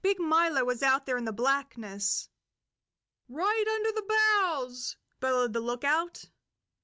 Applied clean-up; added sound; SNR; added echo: none; none; none; none.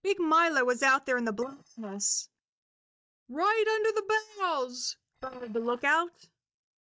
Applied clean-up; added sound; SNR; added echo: neural mask model DeepFilterNet 3.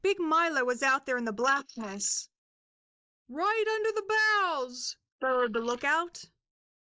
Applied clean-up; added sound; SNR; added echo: neural mask model Resemble Enhance denoiser.